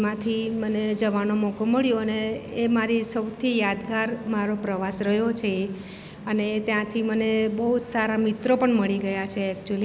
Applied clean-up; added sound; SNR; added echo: none; none; none; none.